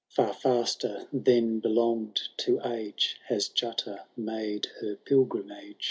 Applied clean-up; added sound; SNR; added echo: none; none; none; none.